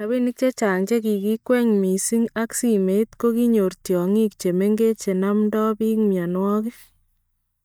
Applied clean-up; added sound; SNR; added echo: neural mask model DeepFilterNet 3.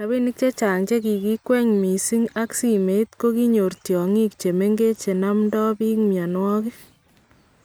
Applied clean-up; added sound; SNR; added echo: none; none; none; none.